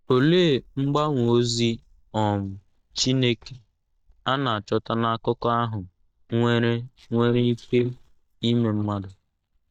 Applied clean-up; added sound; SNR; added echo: neural mask model DeepFilterNet 3.